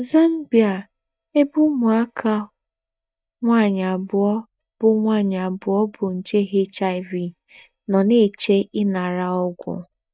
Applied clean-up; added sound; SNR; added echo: neural mask model DeepFilterNet 3.